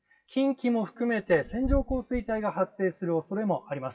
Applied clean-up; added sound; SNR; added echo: classical method WPE with log-MMSE.